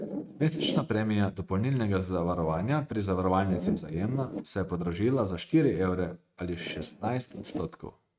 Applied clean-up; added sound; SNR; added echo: neural mask model RNNoise.